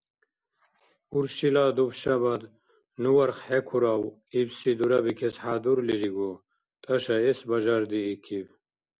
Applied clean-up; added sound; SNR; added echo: none; none; none; none.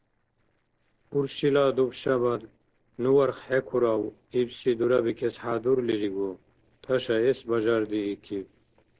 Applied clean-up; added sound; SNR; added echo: neural separator model SepFormer DNS4.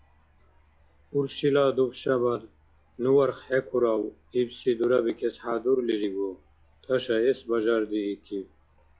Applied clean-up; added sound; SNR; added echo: classical method log-MMSE.